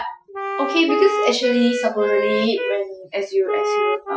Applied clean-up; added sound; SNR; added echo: classical method Wiener filter.